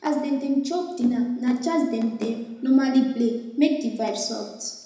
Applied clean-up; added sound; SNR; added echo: none; none; none; reverberation time 0.9 s.